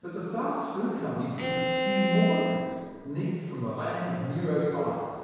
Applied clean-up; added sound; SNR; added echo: none; Bowed string instrument; 1 dB; reverberation time 1.9 s.